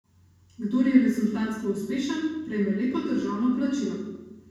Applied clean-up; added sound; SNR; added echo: none; none; none; reverberation time 1.1 s.